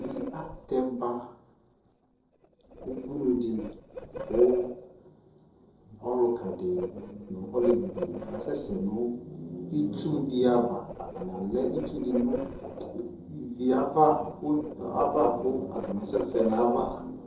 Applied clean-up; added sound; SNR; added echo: neural separator model SepFormer DNS4.